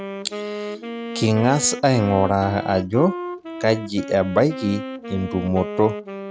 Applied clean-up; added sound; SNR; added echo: none; Wind instrument, woodwind instrument; 10 dB; none.